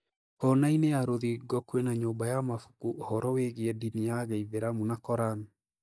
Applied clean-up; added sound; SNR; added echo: neural mask model DeepFilterNet 3.